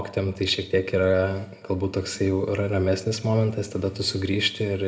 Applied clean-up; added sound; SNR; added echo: none; none; none; reverberation time 1.4 s.